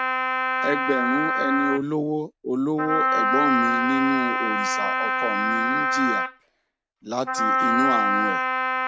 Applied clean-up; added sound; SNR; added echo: neural mask model RNNoise.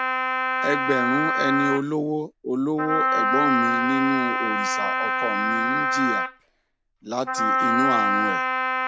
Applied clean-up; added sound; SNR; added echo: none; Wind instrument, woodwind instrument; -3 dB; none.